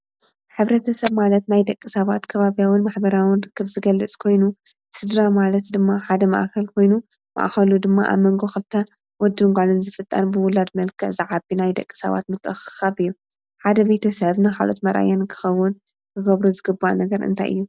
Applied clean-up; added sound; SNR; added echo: none; none; none; none.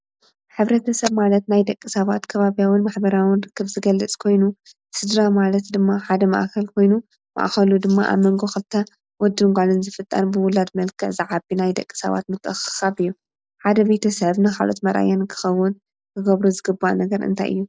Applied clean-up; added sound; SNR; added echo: neural mask model Resemble Enhance denoiser.